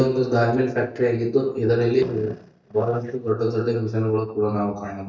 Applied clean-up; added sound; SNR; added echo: neural mask model DeepFilterNet 3.